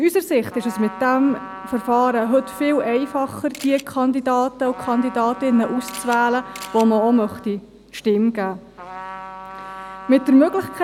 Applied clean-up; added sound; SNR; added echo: none; Trumpet + Camera; 16 dB; none.